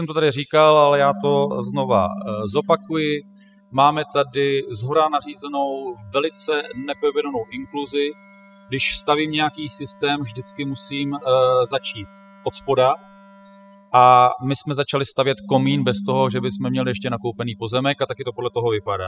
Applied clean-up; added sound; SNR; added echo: classical method spectral subtraction.